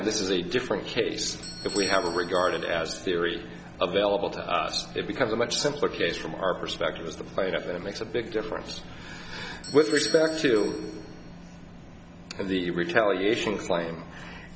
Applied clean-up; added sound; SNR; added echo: none; Bell / Doorbell; 17 dB; none.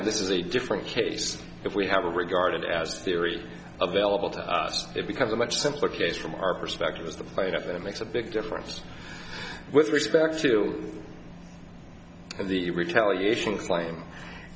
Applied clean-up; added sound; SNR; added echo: none; none; none; none.